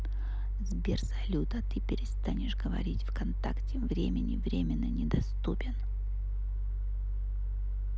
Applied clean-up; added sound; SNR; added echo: none; none; none; none.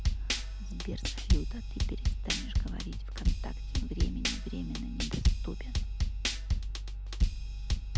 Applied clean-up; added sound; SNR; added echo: none; Drum / Drum kit; -5 dB; none.